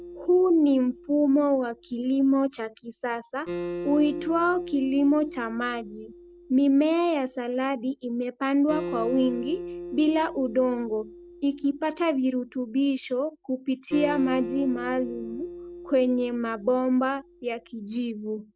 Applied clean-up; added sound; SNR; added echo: none; Acoustic guitar; 13 dB; none.